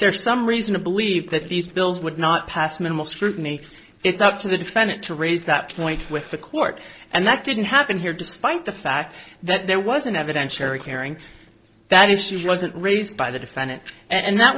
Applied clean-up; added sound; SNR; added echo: neural separator model SepFormer DNS4.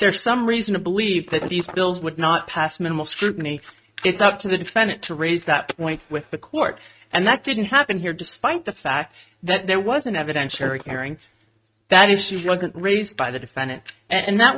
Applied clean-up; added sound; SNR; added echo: neural mask model RNNoise.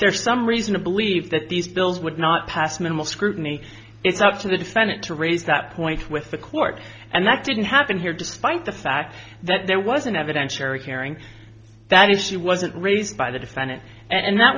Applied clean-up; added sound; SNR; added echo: none; none; none; none.